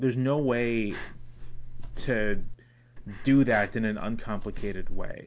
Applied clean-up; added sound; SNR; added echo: none; Breathing; 3 dB; none.